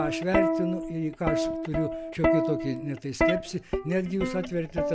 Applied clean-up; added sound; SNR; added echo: none; Plucked string instrument; -2 dB; none.